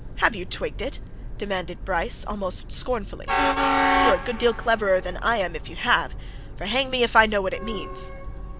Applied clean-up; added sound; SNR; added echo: none; Train; 2 dB; none.